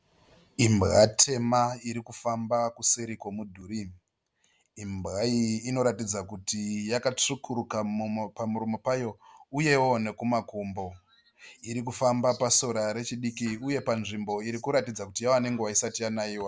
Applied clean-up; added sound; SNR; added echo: none; none; none; none.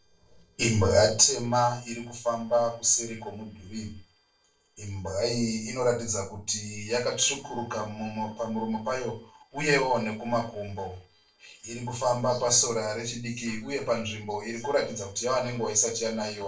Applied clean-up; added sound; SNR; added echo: neural separator model SepFormer DNS4.